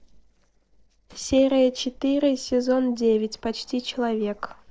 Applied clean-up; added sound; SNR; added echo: neural separator model SepFormer DNS4.